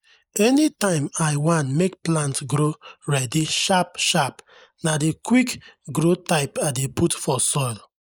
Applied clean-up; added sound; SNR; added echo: neural mask model Resemble Enhance denoiser.